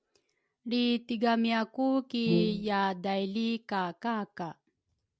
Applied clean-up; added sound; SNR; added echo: none; Brass instrument; 0 dB; none.